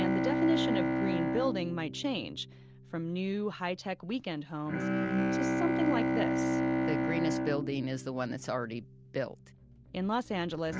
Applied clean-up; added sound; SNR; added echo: none; Bowed string instrument; -2 dB; none.